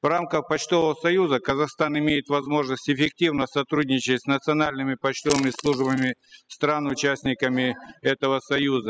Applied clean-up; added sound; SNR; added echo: classical method spectral subtraction.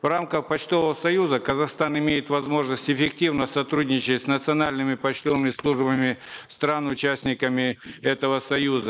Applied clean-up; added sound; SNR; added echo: neural mask model Resemble Enhance denoiser.